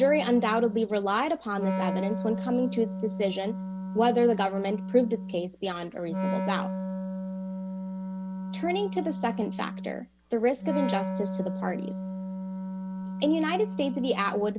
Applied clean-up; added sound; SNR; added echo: none; Wind instrument, woodwind instrument; 5 dB; none.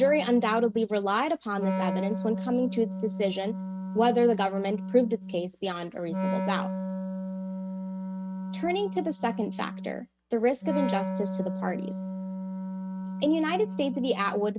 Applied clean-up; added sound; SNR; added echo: neural mask model RNNoise.